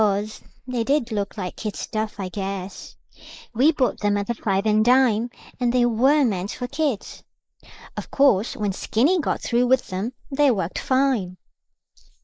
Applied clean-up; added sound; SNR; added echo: neural mask model Resemble Enhance denoiser.